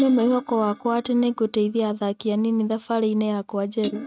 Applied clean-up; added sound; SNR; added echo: neural mask model RNNoise.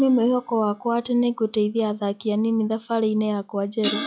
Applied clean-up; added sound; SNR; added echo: classical method log-MMSE.